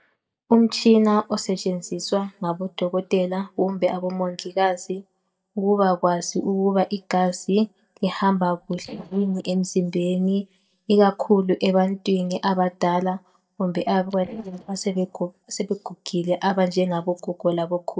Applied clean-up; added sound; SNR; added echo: neural mask model DeepFilterNet 3.